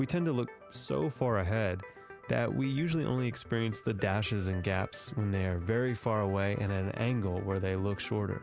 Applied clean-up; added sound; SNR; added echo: none; none; none; none.